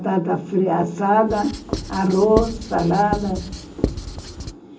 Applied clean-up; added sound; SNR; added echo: none; Writing; 7 dB; reverberation time 0.2 s.